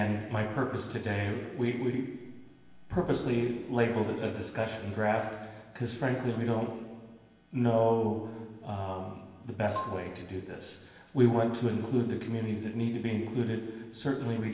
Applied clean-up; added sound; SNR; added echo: none; Marimba, xylophone; 13 dB; reverberation time 1.4 s.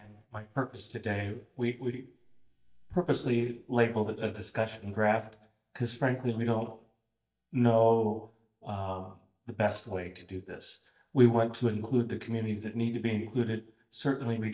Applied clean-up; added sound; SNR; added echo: neural mask model DeepFilterNet 3.